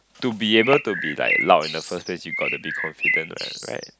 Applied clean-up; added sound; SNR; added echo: none; Bird; 3 dB; none.